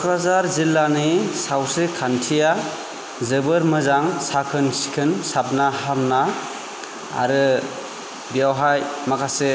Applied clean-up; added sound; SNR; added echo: none; none; none; none.